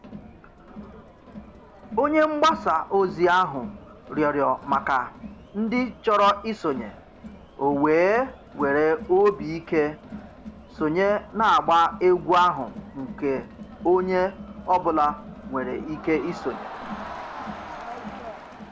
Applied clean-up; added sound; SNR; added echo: none; Crowd; 15 dB; none.